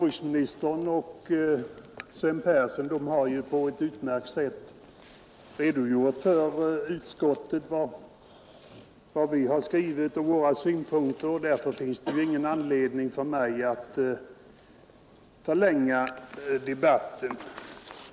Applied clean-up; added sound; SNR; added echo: none; none; none; none.